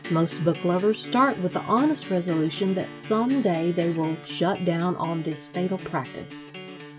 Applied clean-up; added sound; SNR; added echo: none; Acoustic guitar; 14 dB; none.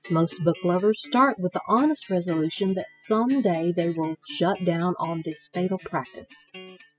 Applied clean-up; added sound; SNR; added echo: classical method spectral subtraction.